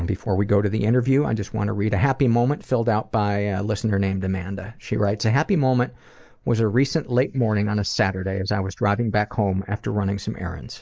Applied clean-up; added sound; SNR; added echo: neural mask model Resemble Enhance denoiser.